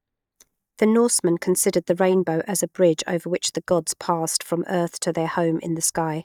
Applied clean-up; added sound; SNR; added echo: neural mask model DeepFilterNet 3.